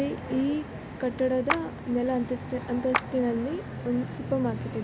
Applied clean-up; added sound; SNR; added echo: none; Clapping; 8 dB; none.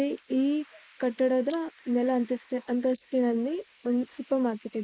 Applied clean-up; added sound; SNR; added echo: neural mask model Resemble Enhance denoiser.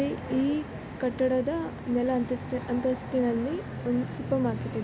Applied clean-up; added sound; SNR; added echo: none; none; none; none.